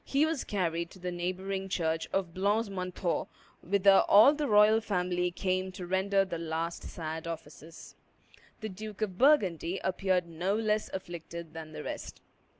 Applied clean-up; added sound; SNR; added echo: none; none; none; none.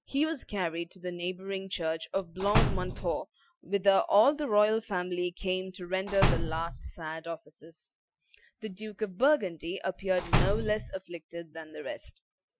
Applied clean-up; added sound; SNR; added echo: classical method Wiener filter.